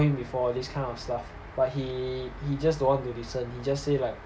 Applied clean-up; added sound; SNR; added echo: none; none; none; none.